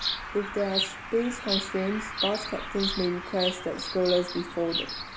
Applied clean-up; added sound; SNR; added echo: none; Bird vocalization, bird call, bird song; 4 dB; none.